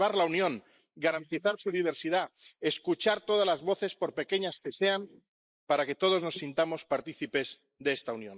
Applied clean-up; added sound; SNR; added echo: neural mask model Resemble Enhance denoiser.